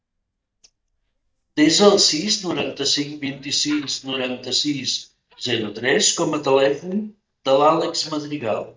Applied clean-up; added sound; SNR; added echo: neural mask model DeepFilterNet 3.